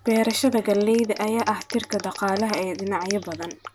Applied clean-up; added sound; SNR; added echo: none; Clapping; 16 dB; none.